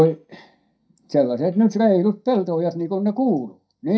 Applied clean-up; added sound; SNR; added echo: neural mask model DeepFilterNet 3.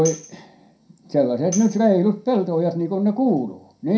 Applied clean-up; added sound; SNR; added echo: none; Tambourine; 17 dB; reverberation time 0.2 s.